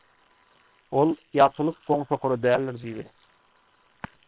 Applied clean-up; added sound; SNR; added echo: neural separator model SepFormer WHAM!.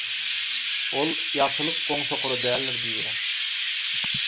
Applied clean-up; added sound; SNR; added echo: none; Chirp, tweet; -4 dB; none.